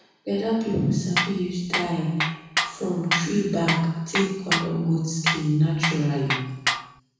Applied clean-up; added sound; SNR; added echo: none; Tools; 3 dB; reverberation time 1.1 s.